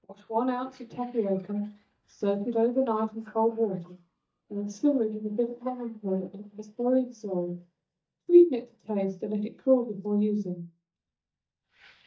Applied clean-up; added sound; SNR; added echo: neural mask model DeepFilterNet 3.